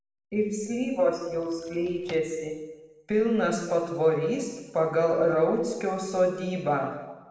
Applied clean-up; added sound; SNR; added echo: neural separator model SepFormer DNS4.